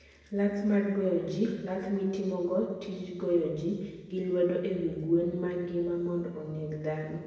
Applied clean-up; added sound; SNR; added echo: none; none; none; reverberation time 1.2 s.